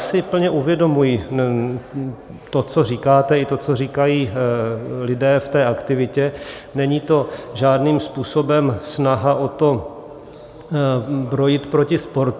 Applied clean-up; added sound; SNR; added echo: none; none; none; none.